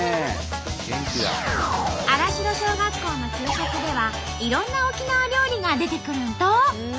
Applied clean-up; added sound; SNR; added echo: none; none; none; none.